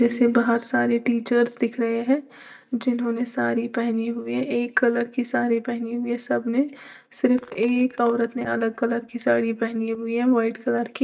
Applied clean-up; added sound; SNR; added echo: neural mask model DeepFilterNet 3.